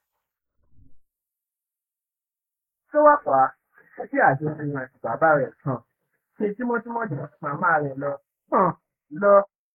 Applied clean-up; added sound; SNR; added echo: neural mask model Resemble Enhance denoiser.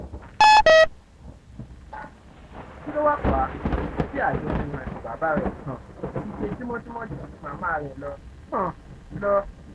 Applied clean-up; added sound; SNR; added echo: none; Thunder / Rain; 8 dB; none.